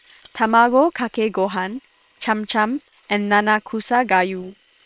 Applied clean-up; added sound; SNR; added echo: neural separator model SepFormer WHAM!.